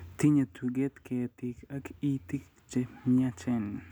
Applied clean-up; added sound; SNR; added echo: none; none; none; none.